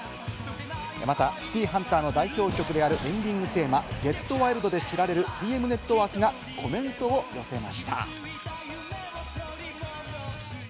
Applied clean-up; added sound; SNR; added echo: none; none; none; none.